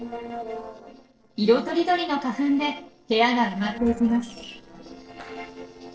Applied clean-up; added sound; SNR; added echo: neural separator model SepFormer DNS4.